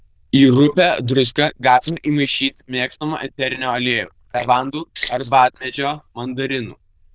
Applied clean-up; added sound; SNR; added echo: neural diffusion model UNIVERSE++.